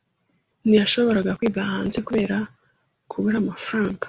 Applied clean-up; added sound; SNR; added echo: none; none; none; none.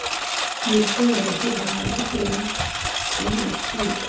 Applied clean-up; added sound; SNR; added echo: none; Engine; 0 dB; reverberation time 0.6 s.